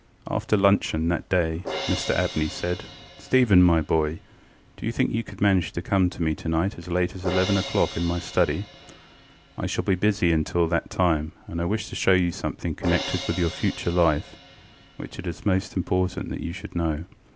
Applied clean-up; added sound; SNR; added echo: none; Crash cymbal; 15 dB; none.